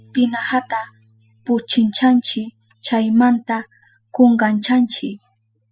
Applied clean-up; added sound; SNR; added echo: classical method spectral subtraction.